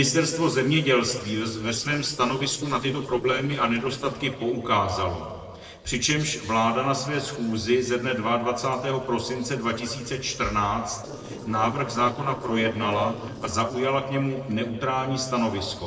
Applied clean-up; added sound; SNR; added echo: neural separator model SepFormer DNS4.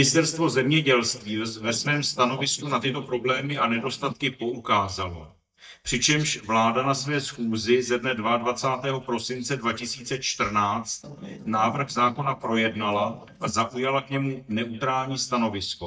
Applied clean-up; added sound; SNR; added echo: neural mask model DeepFilterNet 3.